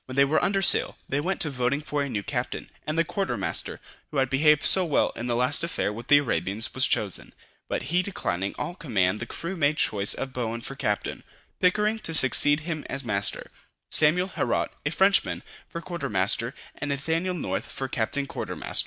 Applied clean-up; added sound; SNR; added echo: none; none; none; none.